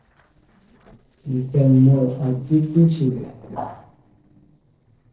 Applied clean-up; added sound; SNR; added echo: neural separator model SepFormer DNS4.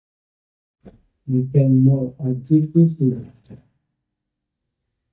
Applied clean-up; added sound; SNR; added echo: neural mask model DeepFilterNet 3.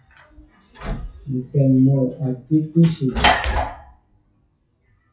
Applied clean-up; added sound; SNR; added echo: classical method WPE with log-MMSE.